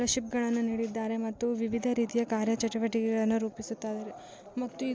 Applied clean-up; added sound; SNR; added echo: none; none; none; none.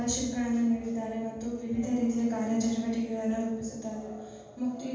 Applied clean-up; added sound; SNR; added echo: none; none; none; reverberation time 1.2 s.